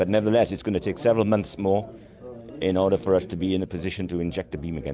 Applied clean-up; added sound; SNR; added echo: none; none; none; none.